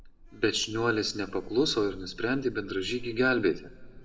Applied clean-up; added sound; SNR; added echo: none; Sliding door; 16 dB; reverberation time 1.2 s.